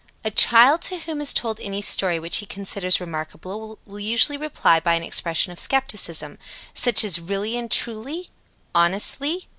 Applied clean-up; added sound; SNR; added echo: none; none; none; none.